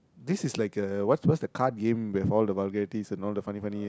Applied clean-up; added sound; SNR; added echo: none; none; none; none.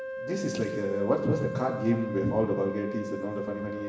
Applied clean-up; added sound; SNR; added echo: none; Wind instrument, woodwind instrument; 8 dB; reverberation time 1.1 s.